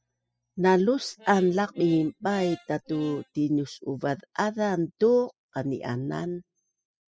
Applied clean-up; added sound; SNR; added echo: classical method spectral subtraction.